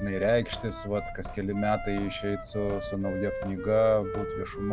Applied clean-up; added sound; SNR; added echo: none; Drip / Sink (filling or washing) + Wind instrument, woodwind instrument; 7 dB; none.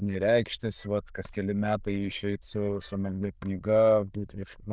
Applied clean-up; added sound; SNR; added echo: neural diffusion model UNIVERSE++.